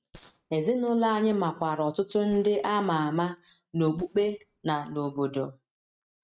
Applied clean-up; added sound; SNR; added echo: neural mask model RNNoise.